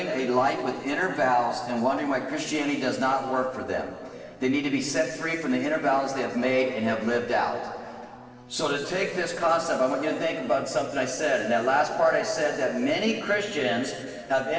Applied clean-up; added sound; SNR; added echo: neural separator model SepFormer DNS4.